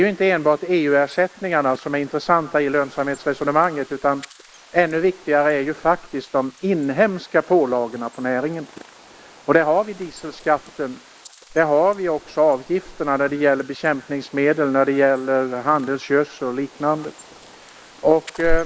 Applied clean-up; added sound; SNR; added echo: neural mask model Resemble Enhance denoiser.